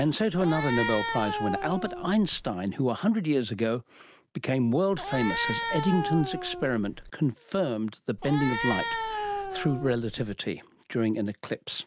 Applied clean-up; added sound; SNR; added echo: none; Cat; 5 dB; none.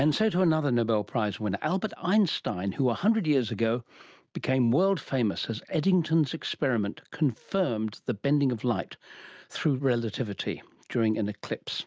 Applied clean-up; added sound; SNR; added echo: none; none; none; none.